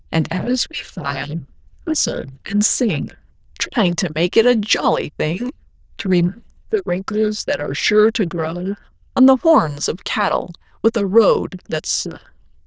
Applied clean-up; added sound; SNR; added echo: neural diffusion model UNIVERSE++.